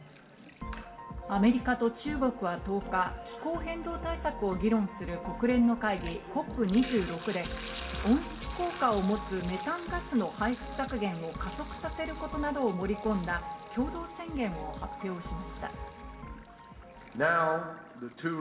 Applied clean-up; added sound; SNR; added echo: none; Sink (filling or washing); 19 dB; reverberation time 1.1 s.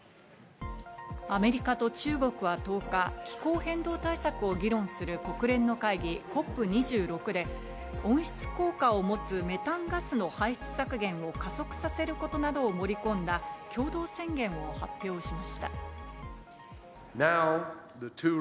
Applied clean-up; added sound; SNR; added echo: none; none; none; none.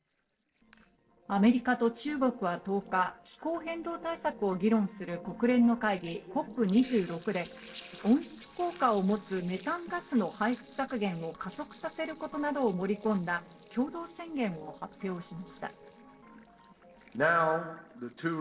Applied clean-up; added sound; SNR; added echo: neural separator model SepFormer DNS4.